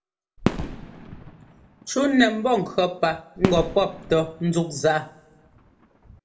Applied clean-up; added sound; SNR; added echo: none; Fireworks; 8 dB; reverberation time 0.4 s.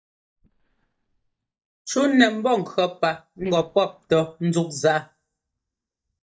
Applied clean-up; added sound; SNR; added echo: neural mask model DeepFilterNet 3.